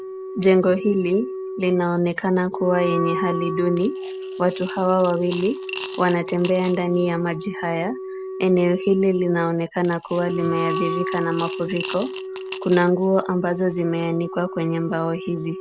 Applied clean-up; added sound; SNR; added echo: none; Coin (dropping) / Glass + Wind instrument, woodwind instrument; 8 dB; none.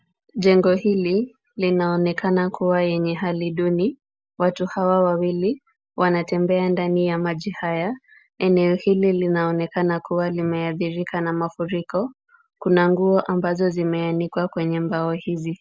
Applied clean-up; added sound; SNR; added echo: none; none; none; none.